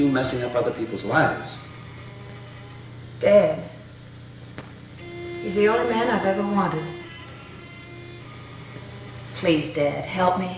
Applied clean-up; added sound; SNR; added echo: none; Bowed string instrument; 15 dB; reverberation time 0.8 s.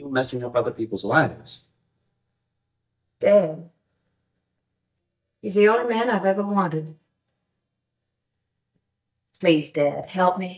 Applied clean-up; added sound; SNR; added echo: neural mask model DeepFilterNet 3.